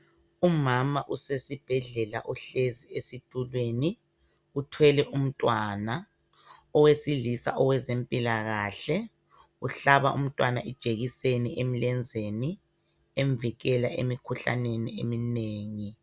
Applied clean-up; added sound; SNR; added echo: none; none; none; none.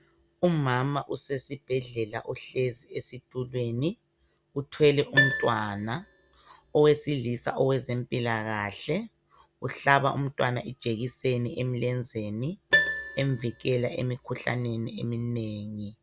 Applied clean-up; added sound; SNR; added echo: none; Piano; 8 dB; none.